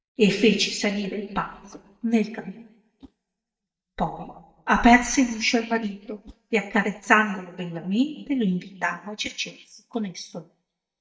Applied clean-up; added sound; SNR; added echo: neural mask model DeepFilterNet 3.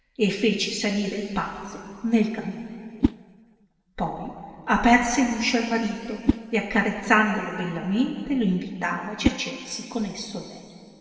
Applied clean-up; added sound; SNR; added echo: none; Whoosh, swoosh, swish; 6 dB; reverberation time 2.7 s.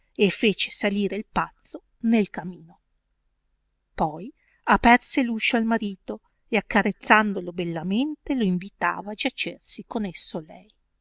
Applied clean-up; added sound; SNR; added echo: none; none; none; none.